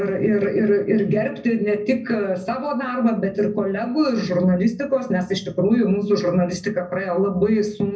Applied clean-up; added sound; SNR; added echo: none; none; none; reverberation time 0.4 s.